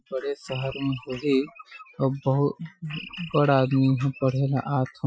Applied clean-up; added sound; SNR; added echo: classical method Wiener filter.